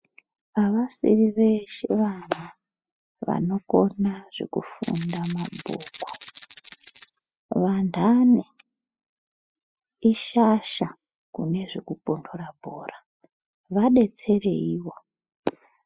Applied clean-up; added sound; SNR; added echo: classical method spectral subtraction.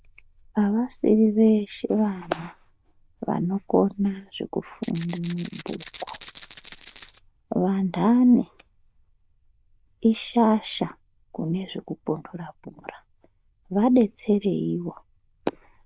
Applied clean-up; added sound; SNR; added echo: neural diffusion model UNIVERSE++.